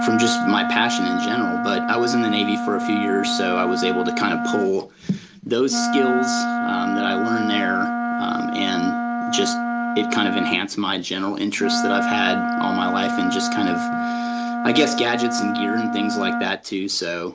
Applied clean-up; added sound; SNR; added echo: none; Wind instrument, woodwind instrument; 0 dB; none.